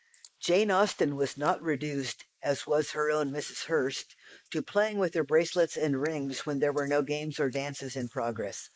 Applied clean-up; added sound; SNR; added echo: neural mask model Resemble Enhance denoiser.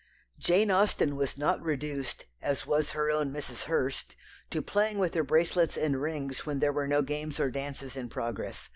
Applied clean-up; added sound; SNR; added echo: none; none; none; none.